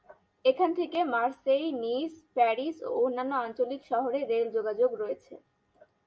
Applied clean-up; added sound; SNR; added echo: none; none; none; none.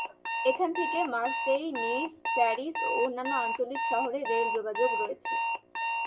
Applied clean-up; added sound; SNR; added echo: none; Alarm; 1 dB; none.